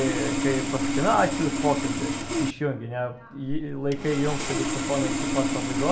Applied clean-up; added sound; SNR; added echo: none; Sawing; 0 dB; none.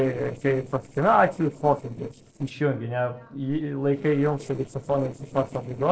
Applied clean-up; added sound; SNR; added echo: neural separator model SepFormer DNS4.